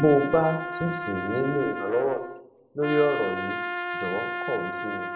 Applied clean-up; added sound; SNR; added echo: none; Trumpet; 6 dB; reverberation time 0.8 s.